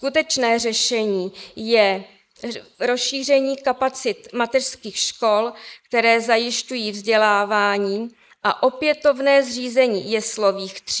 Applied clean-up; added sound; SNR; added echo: neural mask model Resemble Enhance denoiser.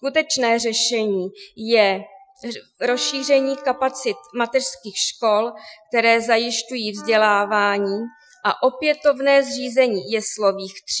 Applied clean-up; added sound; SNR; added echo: classical method Wiener filter.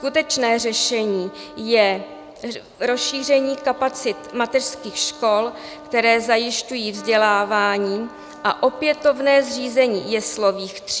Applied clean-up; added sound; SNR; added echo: none; Trumpet; 20 dB; none.